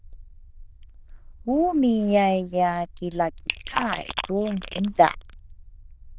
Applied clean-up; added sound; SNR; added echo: neural diffusion model UNIVERSE++.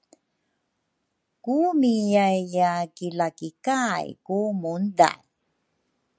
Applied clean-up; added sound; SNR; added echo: none; none; none; none.